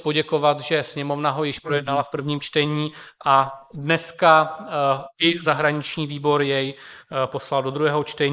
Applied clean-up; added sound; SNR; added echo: neural mask model Resemble Enhance denoiser.